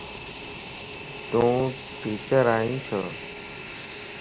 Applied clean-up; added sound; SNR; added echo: none; Fixed-wing aircraft, airplane; 9 dB; none.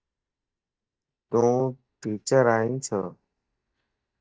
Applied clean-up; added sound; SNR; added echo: neural mask model DeepFilterNet 3.